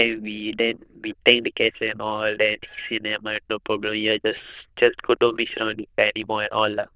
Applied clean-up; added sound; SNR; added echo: neural diffusion model UNIVERSE++.